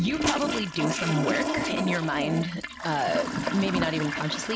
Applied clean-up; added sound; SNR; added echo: none; Toilet flush; 2 dB; none.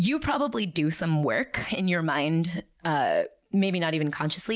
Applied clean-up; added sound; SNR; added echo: none; none; none; none.